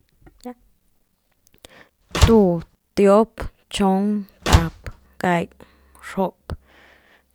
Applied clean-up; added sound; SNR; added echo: none; Slam; -1 dB; none.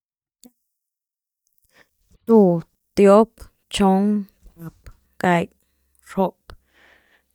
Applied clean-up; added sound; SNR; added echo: neural mask model DeepFilterNet 3.